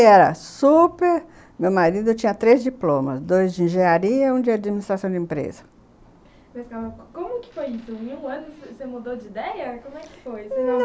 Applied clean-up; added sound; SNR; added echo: none; none; none; none.